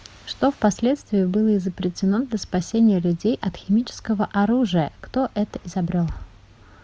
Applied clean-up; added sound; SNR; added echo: none; none; none; none.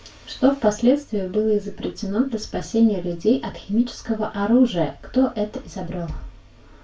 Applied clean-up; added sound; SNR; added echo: none; none; none; reverberation time 0.2 s.